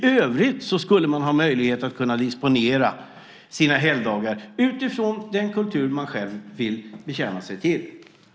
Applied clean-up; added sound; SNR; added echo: none; none; none; none.